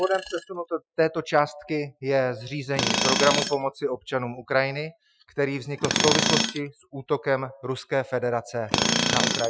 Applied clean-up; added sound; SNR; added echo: classical method Wiener filter.